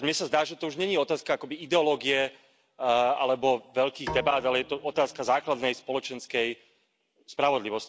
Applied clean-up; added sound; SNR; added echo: none; Bowed string instrument; 15 dB; none.